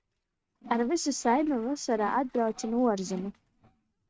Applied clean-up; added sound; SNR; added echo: neural mask model RNNoise.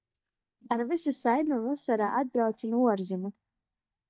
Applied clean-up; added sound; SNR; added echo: neural mask model DeepFilterNet 3.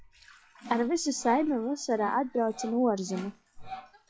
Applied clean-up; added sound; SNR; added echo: classical method log-MMSE.